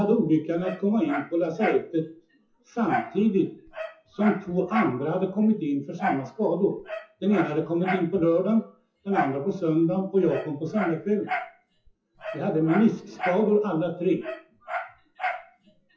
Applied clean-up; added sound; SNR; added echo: classical method WPE with log-MMSE.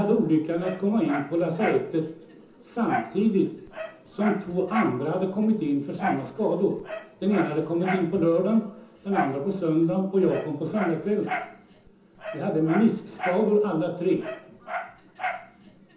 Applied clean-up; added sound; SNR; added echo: none; Dog; 11 dB; reverberation time 0.6 s.